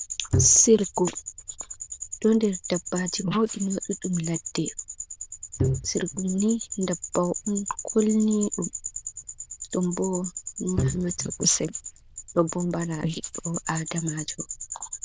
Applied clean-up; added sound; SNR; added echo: neural diffusion model UNIVERSE++.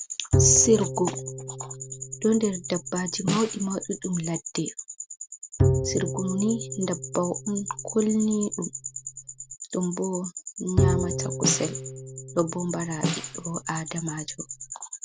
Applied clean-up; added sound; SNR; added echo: none; Snare drum + Bowed string instrument; 2 dB; none.